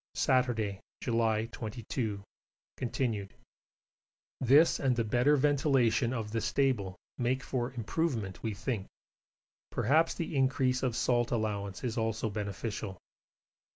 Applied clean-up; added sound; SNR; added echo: none; none; none; none.